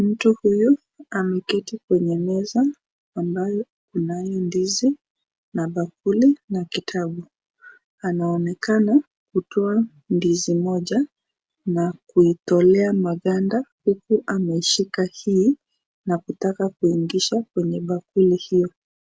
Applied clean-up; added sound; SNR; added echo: none; none; none; none.